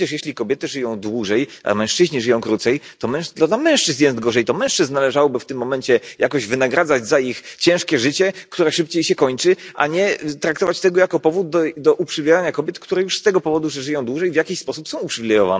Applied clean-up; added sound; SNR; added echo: none; none; none; none.